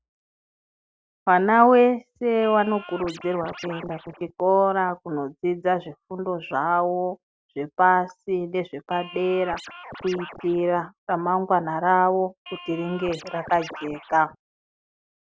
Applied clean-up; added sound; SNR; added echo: none; Scratching (performance technique); 16 dB; none.